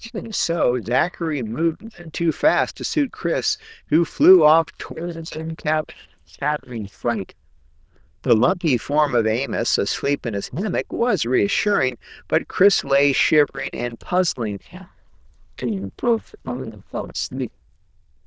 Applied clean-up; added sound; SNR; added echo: neural diffusion model UNIVERSE++.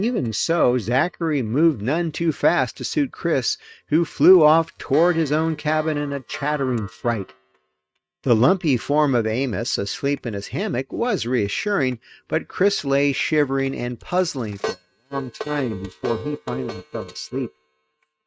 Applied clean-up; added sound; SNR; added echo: neural mask model RNNoise.